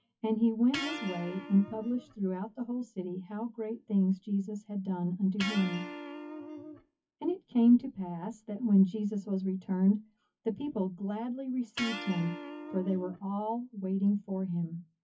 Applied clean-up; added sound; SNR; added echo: classical method WPE with log-MMSE.